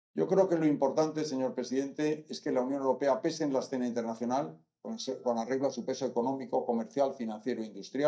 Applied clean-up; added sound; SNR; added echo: neural mask model DeepFilterNet 3.